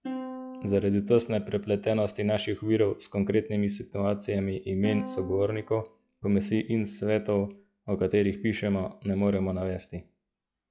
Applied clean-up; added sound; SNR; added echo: classical method log-MMSE.